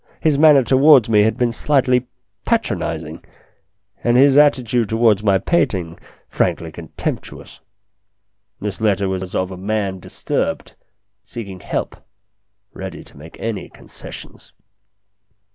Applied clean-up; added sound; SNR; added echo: none; none; none; none.